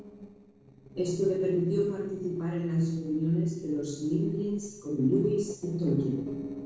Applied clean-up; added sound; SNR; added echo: neural separator model SepFormer DNS4.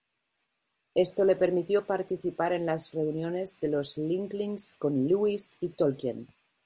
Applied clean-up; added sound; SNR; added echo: none; none; none; none.